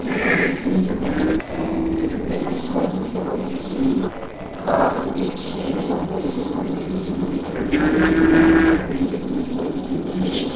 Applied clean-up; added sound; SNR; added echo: neural separator model SepFormer DNS4.